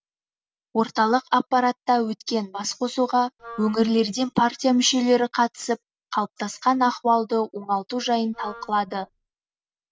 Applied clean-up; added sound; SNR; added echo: none; Wind instrument, woodwind instrument; 19 dB; none.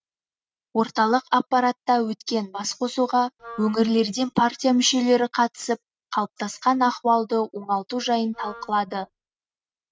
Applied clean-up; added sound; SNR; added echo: neural mask model RNNoise.